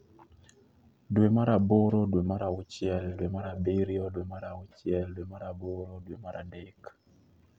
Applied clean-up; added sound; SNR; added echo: none; none; none; none.